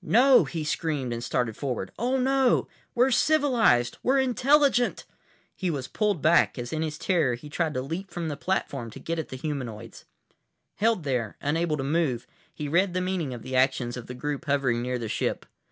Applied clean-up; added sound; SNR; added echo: none; none; none; none.